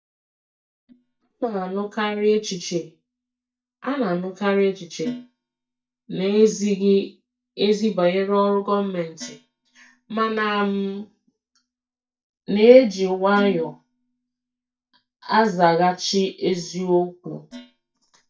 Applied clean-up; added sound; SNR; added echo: neural mask model DeepFilterNet 3.